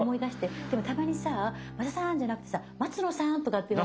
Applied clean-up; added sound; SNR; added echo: none; Bowed string instrument; 12 dB; none.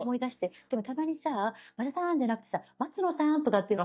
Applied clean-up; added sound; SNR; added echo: neural mask model DeepFilterNet 3.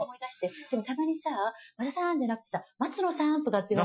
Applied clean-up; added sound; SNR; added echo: classical method Wiener filter.